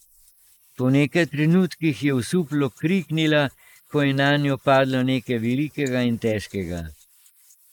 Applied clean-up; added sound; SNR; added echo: neural mask model Resemble Enhance denoiser.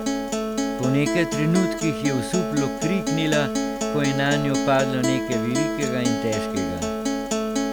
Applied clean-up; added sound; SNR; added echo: none; Acoustic guitar; 0 dB; none.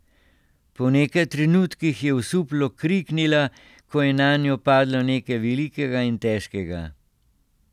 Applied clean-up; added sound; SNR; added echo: none; none; none; none.